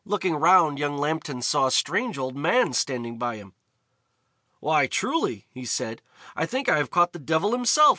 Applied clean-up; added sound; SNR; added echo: none; none; none; none.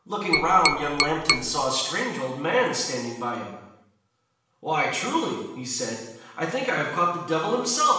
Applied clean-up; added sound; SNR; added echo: none; Tap; 0 dB; reverberation time 0.9 s.